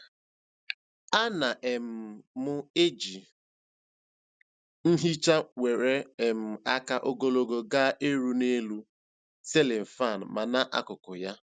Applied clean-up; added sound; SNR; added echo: none; none; none; none.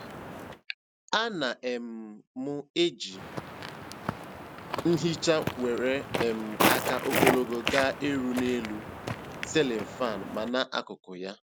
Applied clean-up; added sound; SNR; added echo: none; Walk, footsteps; 3 dB; none.